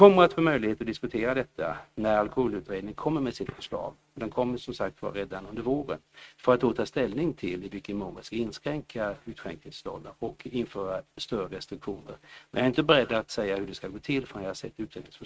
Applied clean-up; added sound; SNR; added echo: neural mask model RNNoise.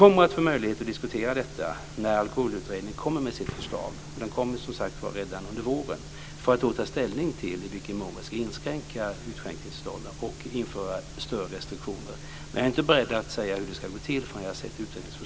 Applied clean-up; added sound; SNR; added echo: none; Gunshot, gunfire; 18 dB; none.